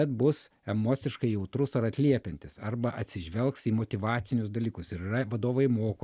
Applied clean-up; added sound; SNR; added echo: none; none; none; none.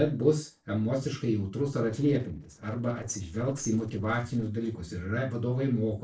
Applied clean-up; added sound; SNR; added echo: neural separator model SepFormer DNS4.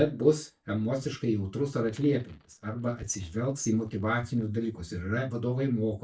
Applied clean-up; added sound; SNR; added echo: neural mask model DeepFilterNet 3.